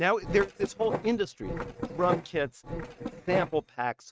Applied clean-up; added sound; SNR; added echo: neural mask model RNNoise.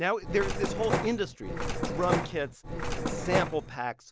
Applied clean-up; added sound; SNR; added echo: none; Mechanisms; 0 dB; none.